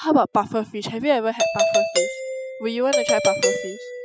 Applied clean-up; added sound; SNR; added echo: classical method spectral subtraction.